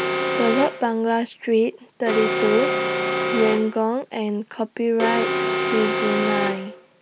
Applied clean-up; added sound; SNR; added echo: none; Alarm; 2 dB; none.